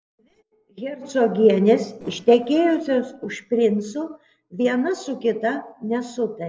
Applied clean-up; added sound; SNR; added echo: neural separator model SepFormer DNS4.